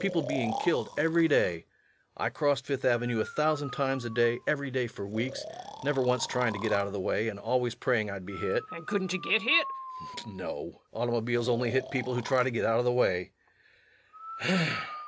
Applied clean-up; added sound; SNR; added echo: none; Breathing; 13 dB; none.